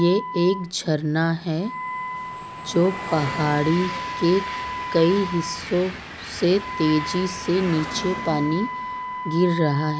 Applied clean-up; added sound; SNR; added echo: none; Wind instrument, woodwind instrument + Train; 8 dB; none.